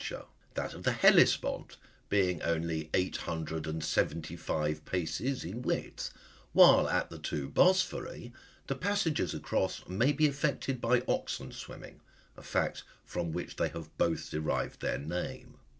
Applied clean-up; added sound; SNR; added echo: none; none; none; none.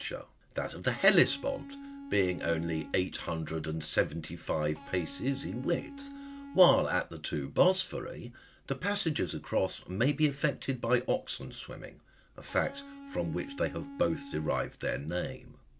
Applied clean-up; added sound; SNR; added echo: none; Electric guitar; 13 dB; none.